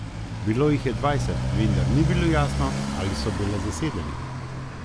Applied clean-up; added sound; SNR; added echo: none; Motorcycle; 1 dB; none.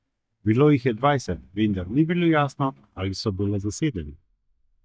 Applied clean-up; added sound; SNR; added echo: neural mask model DeepFilterNet 3.